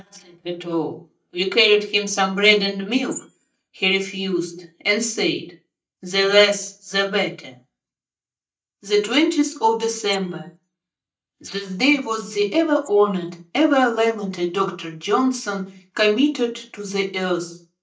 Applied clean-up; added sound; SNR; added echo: neural mask model DeepFilterNet 3.